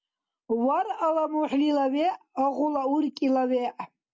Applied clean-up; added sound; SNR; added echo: none; none; none; none.